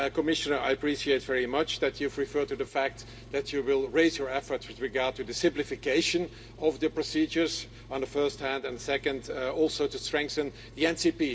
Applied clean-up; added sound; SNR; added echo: none; Engine; 19 dB; reverberation time 0.3 s.